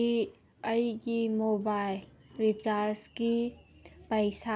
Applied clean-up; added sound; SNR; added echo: none; none; none; none.